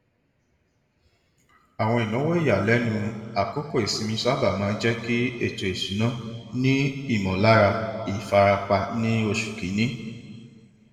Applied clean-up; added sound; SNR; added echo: none; none; none; reverberation time 1.6 s.